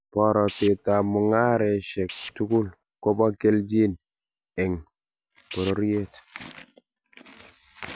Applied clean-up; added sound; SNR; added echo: none; Tools; 12 dB; none.